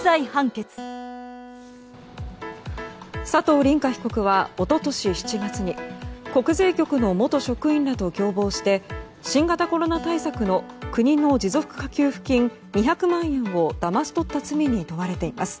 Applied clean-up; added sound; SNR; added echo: none; Acoustic guitar; 19 dB; none.